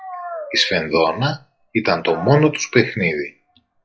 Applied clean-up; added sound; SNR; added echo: classical method log-MMSE.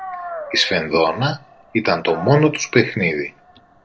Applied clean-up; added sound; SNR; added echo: none; Dog; 16 dB; none.